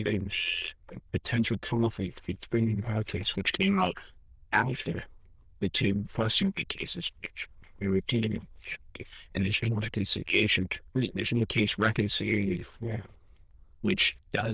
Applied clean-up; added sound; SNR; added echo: neural diffusion model UNIVERSE++.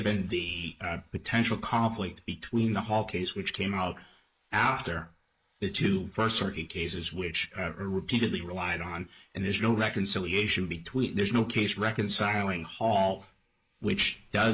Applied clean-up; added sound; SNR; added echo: neural mask model Resemble Enhance denoiser.